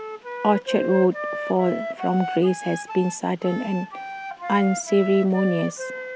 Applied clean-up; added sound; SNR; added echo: none; Wind instrument, woodwind instrument; 8 dB; none.